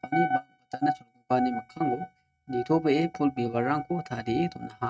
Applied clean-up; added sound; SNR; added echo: neural mask model RNNoise.